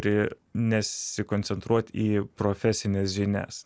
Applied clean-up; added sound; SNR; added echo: none; none; none; none.